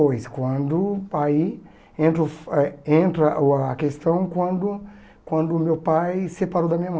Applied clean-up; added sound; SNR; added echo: none; none; none; none.